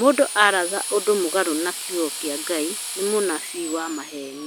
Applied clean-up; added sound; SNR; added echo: none; Drill; 8 dB; none.